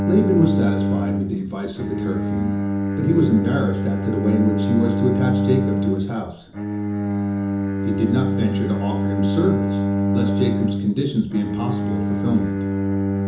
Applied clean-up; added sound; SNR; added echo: none; Bowed string instrument; -2 dB; reverberation time 0.6 s.